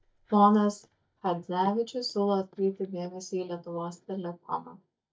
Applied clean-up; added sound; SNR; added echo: neural mask model DeepFilterNet 3.